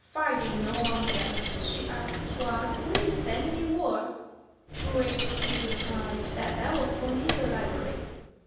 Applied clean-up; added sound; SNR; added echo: none; Coin (dropping); 0 dB; reverberation time 1.1 s.